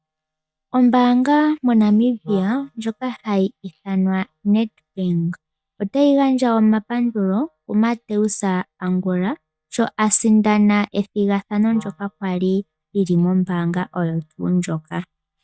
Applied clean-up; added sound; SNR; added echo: neural mask model DeepFilterNet 3.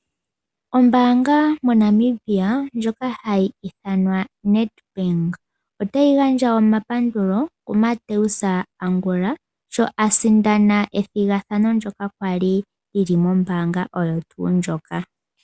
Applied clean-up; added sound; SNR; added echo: none; none; none; none.